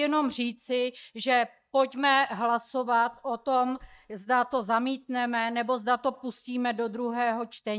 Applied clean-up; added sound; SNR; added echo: neural mask model DeepFilterNet 3.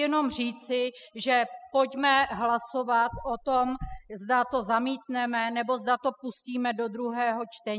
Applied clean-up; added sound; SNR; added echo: classical method spectral subtraction.